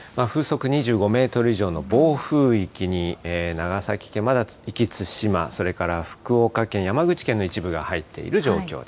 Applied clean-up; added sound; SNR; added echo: none; none; none; none.